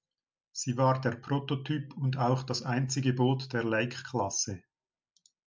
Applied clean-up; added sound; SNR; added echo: none; none; none; none.